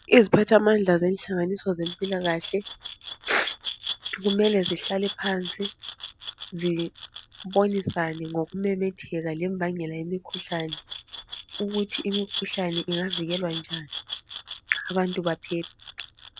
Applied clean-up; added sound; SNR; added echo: none; Glass; 12 dB; none.